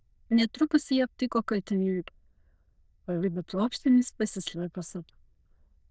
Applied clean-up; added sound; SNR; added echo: neural diffusion model UNIVERSE++.